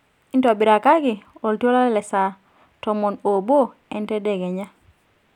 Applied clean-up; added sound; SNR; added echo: none; none; none; none.